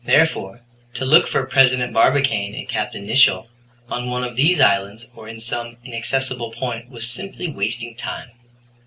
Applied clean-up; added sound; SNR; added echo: none; none; none; none.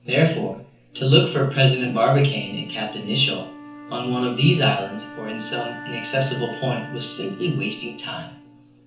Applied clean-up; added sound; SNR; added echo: none; Wind instrument, woodwind instrument; 17 dB; reverberation time 0.9 s.